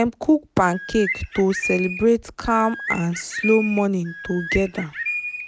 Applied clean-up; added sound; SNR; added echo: none; Bird; 8 dB; none.